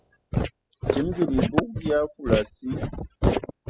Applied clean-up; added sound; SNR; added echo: classical method spectral subtraction.